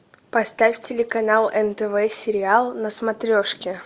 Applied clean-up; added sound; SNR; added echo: none; none; none; none.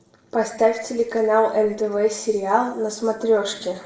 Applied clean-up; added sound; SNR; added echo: none; none; none; reverberation time 0.6 s.